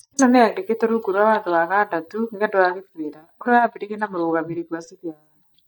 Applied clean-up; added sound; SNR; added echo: neural mask model DeepFilterNet 3.